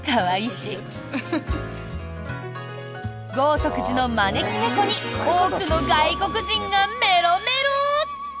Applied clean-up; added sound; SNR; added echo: none; none; none; none.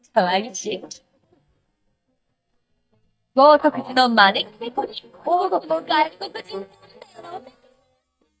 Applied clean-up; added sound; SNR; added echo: neural mask model DeepFilterNet 3.